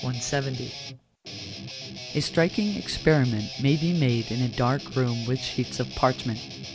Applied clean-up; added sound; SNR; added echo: none; Guitar; 12 dB; none.